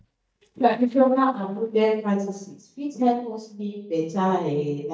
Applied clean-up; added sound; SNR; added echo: neural mask model DeepFilterNet 3.